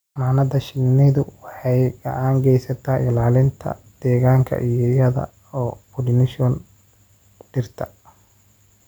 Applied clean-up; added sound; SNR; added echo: none; none; none; none.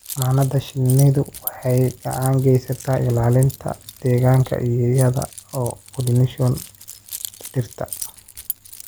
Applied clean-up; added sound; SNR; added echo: none; Keys jangling; 16 dB; none.